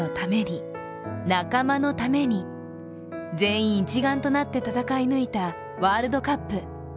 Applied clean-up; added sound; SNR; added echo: none; none; none; none.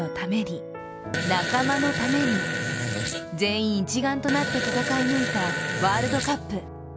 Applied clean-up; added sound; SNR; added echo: none; Fart; 2 dB; none.